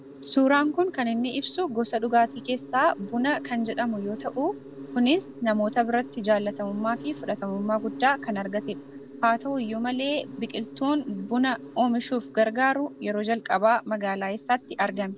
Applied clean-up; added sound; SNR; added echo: none; Insect; 15 dB; none.